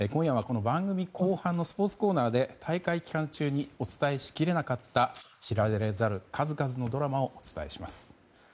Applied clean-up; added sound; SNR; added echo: neural mask model Resemble Enhance denoiser.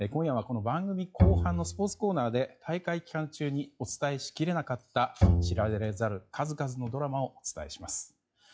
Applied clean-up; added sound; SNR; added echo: classical method log-MMSE.